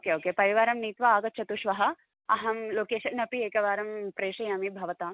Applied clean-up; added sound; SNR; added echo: none; none; none; none.